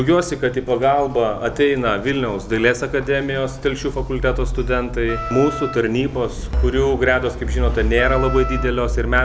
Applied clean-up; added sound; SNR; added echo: none; Wind instrument, woodwind instrument; 11 dB; none.